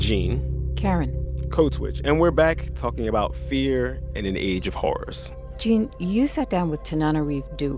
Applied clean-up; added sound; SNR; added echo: none; none; none; none.